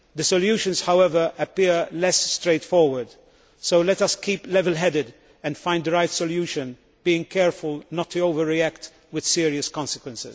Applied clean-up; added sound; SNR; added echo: none; none; none; none.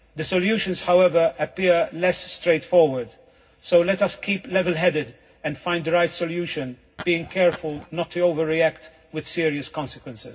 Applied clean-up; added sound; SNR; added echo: none; Glass; 16 dB; reverberation time 0.4 s.